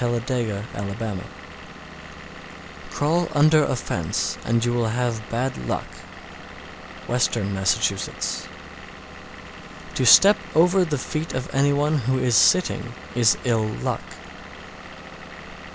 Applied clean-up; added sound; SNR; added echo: none; Engine / Vehicle; 14 dB; none.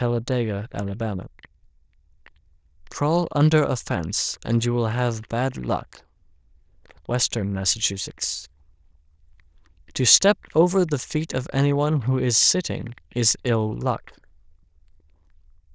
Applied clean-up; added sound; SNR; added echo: neural diffusion model UNIVERSE++.